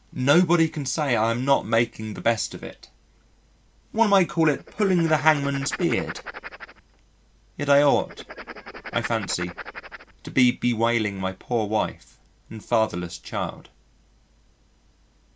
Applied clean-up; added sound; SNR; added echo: none; Writing; 13 dB; none.